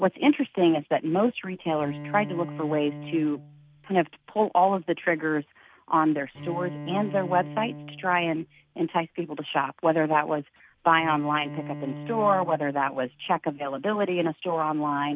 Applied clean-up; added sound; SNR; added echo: none; Bowed string instrument; 14 dB; none.